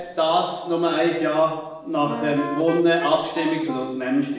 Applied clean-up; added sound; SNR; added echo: none; Wind instrument, woodwind instrument; 10 dB; reverberation time 0.8 s.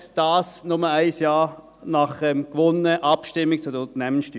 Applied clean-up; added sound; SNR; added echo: none; none; none; none.